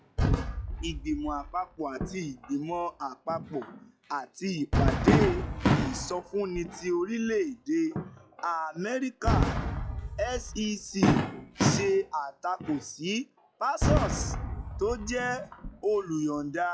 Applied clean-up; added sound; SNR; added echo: classical method log-MMSE.